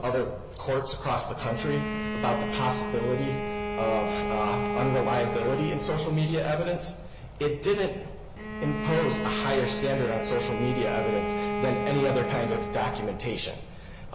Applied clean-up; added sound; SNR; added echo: none; Bowed string instrument; 4 dB; none.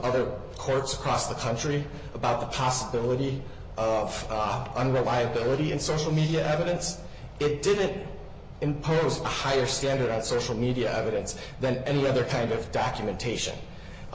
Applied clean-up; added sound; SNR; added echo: none; none; none; none.